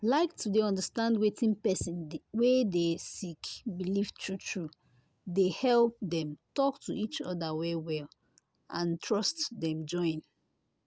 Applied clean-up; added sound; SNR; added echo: none; none; none; none.